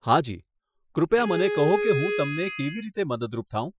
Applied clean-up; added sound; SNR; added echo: classical method Wiener filter.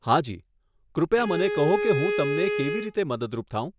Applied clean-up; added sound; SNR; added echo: none; Bowed string instrument; 3 dB; none.